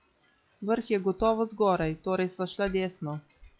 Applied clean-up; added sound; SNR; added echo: classical method log-MMSE.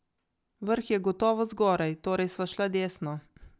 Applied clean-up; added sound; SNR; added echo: none; none; none; none.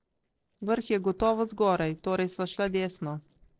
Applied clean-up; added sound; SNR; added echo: neural separator model SepFormer DNS4.